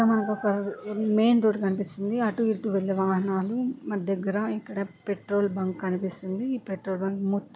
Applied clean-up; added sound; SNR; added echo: none; none; none; none.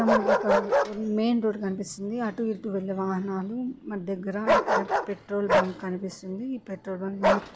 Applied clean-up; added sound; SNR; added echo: none; Bark; -1 dB; none.